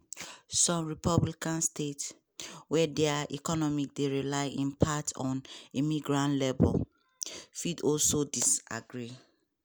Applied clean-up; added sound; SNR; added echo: none; none; none; none.